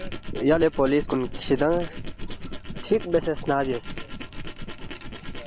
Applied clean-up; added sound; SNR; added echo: none; Tools; 6 dB; none.